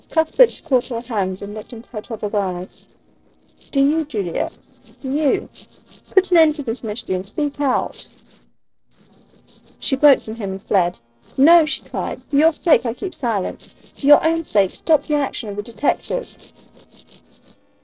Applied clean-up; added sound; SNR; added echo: neural separator model SepFormer DNS4.